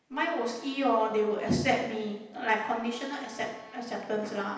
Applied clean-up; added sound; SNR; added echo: none; Bowed string instrument; 20 dB; reverberation time 0.9 s.